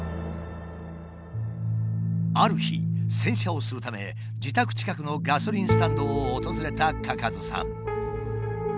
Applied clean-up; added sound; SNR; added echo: none; none; none; none.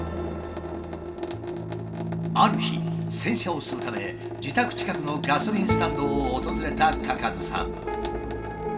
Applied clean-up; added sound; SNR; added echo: none; Sink (filling or washing) / Water tap, faucet; 8 dB; reverberation time 2.6 s.